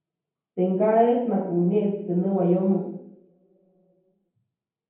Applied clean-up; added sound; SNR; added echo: none; none; none; reverberation time 0.9 s.